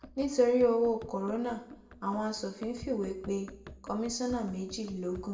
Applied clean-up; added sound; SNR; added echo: none; Run; 18 dB; reverberation time 0.6 s.